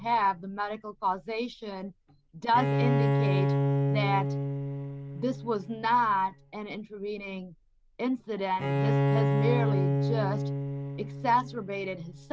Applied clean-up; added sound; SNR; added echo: none; Bowed string instrument; -1 dB; none.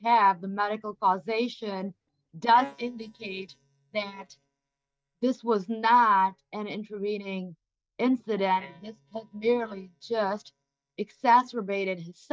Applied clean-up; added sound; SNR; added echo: neural mask model DeepFilterNet 3.